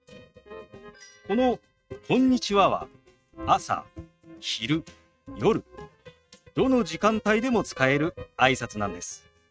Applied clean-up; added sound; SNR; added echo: neural mask model RNNoise.